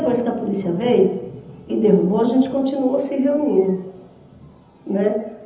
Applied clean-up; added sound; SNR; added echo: none; none; none; reverberation time 0.9 s.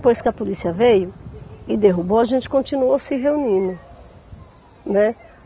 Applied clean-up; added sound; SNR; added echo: none; none; none; none.